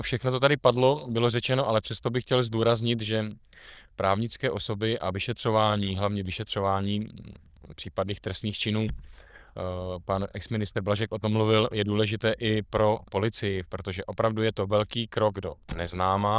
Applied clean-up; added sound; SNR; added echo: neural diffusion model UNIVERSE++.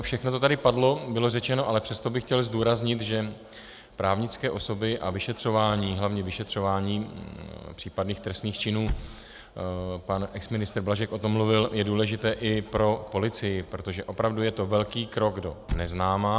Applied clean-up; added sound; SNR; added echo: none; Squeak / Slam / Wood; 14 dB; none.